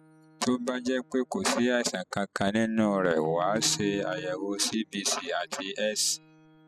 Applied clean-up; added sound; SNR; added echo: classical method spectral subtraction.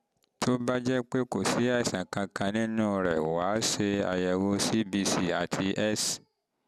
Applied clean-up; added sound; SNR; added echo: none; none; none; none.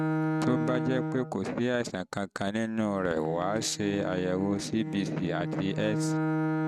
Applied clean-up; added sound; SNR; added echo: neural mask model RNNoise.